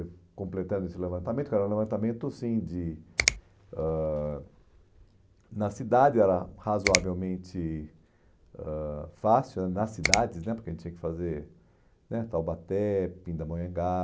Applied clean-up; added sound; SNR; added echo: none; Finger snapping; 3 dB; none.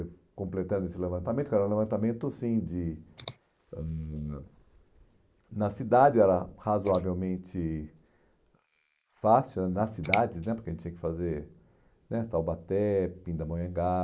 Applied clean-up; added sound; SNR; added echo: neural mask model Resemble Enhance denoiser.